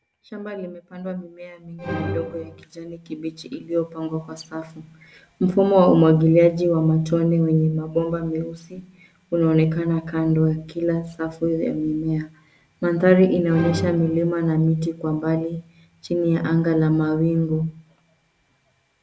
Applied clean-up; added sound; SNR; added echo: none; Musical instrument; 11 dB; none.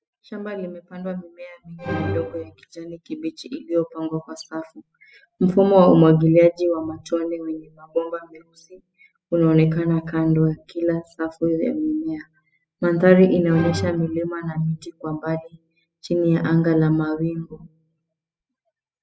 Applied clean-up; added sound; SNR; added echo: classical method spectral subtraction.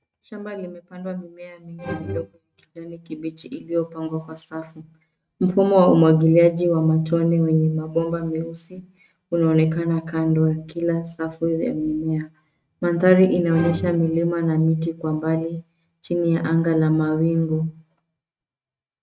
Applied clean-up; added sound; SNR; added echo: neural mask model RNNoise.